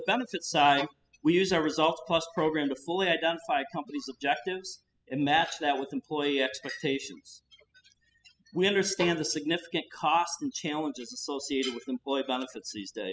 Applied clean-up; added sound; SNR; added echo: classical method spectral subtraction.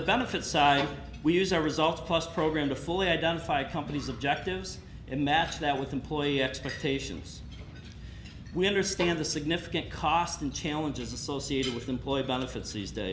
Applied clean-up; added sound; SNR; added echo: none; Bowed string instrument; 14 dB; none.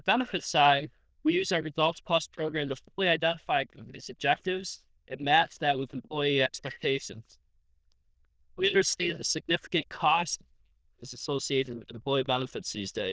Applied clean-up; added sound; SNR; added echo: neural diffusion model UNIVERSE++.